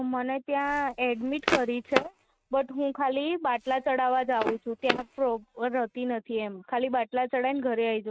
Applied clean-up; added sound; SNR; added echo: neural mask model RNNoise.